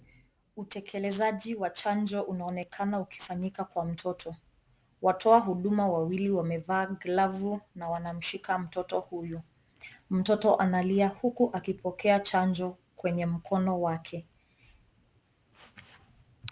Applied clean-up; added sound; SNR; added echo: none; none; none; none.